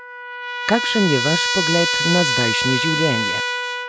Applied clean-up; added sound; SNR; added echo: none; Trumpet; -1 dB; none.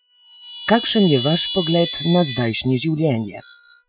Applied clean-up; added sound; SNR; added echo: classical method Wiener filter.